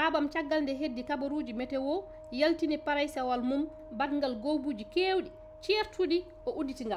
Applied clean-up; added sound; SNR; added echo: none; Wind instrument, woodwind instrument; 18 dB; none.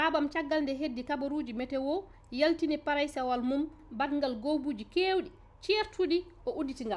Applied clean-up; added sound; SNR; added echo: none; none; none; none.